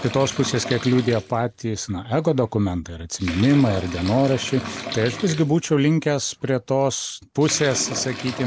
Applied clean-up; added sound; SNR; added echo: none; Bathtub (filling or washing) / Liquid; 13 dB; none.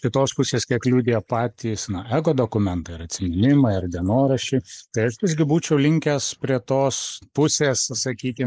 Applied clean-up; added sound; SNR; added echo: neural mask model Resemble Enhance denoiser.